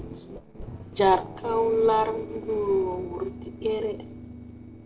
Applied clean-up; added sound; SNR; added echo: neural separator model SepFormer DNS4.